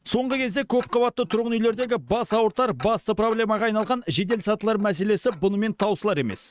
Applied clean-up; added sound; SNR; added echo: neural mask model RNNoise.